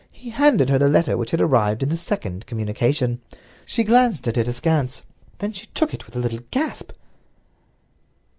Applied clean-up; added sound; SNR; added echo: none; none; none; none.